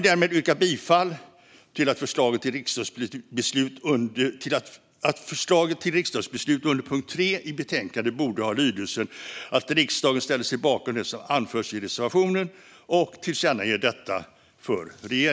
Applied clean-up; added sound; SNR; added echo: none; none; none; none.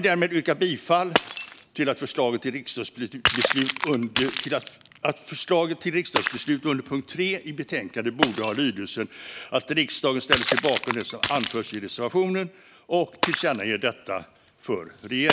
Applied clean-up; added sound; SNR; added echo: none; Shatter; 3 dB; none.